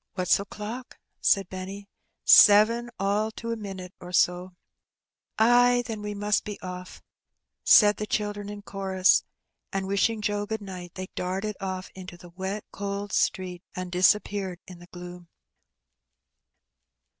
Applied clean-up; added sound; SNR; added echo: none; none; none; none.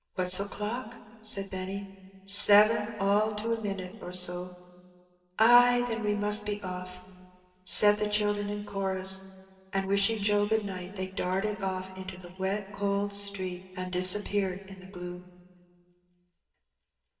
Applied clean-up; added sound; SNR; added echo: none; none; none; reverberation time 1.8 s.